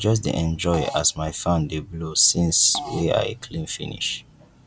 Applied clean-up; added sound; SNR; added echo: none; Fart; 17 dB; none.